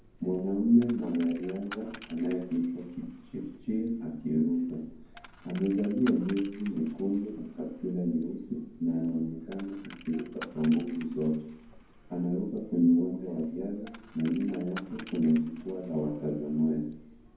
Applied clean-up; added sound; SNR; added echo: none; Coin (dropping); 20 dB; reverberation time 0.9 s.